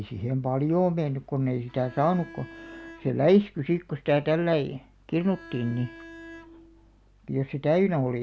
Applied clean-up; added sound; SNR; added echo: none; Bowed string instrument; 19 dB; none.